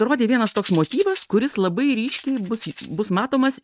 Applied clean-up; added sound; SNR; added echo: neural mask model RNNoise.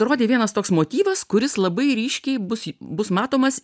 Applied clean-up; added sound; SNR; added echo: none; none; none; none.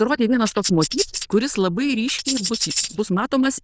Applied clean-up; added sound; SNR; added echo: neural diffusion model UNIVERSE++.